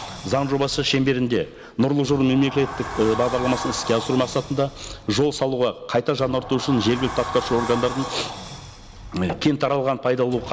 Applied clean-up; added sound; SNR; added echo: none; Sliding door; 12 dB; none.